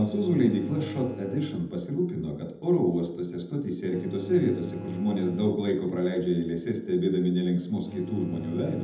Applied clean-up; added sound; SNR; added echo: none; Bowed string instrument; 16 dB; reverberation time 0.8 s.